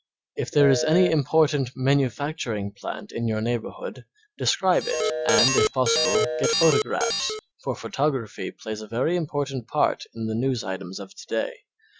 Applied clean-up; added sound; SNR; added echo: none; Telephone + Alarm; 0 dB; none.